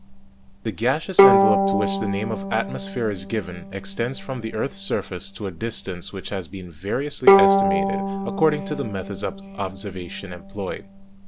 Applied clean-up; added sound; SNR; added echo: none; Bowed string instrument; -3 dB; none.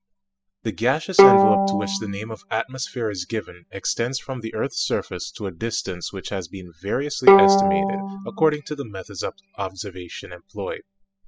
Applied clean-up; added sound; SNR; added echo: classical method spectral subtraction.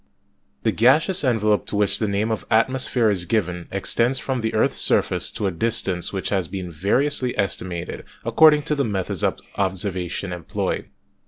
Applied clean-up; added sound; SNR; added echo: none; none; none; none.